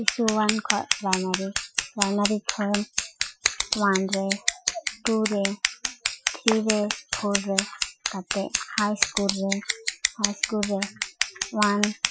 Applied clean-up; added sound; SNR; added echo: classical method Wiener filter.